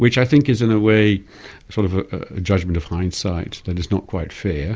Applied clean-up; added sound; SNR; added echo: none; none; none; none.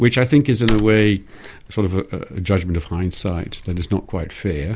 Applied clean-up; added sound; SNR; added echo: none; Tearing / Wood; 12 dB; none.